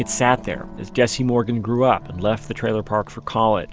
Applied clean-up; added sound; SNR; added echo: none; none; none; none.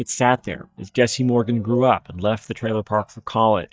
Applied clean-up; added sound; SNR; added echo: neural mask model DeepFilterNet 3.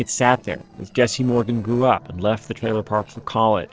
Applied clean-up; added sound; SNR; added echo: neural separator model SepFormer DNS4.